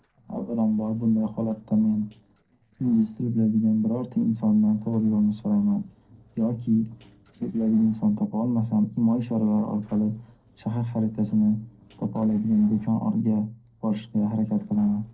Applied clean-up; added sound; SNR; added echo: neural separator model SepFormer DNS4.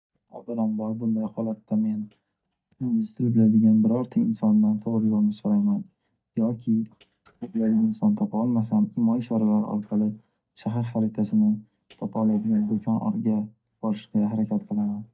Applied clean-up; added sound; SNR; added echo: neural mask model DeepFilterNet 3.